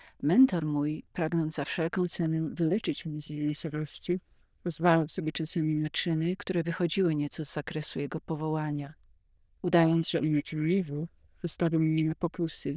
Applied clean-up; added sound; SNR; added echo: neural diffusion model UNIVERSE++.